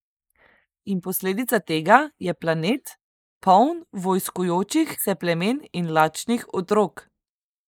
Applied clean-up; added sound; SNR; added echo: neural mask model Resemble Enhance denoiser.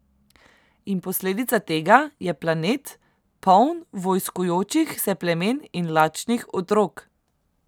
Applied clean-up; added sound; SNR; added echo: none; none; none; none.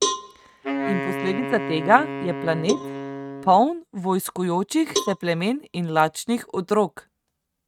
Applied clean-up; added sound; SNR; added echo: neural mask model RNNoise.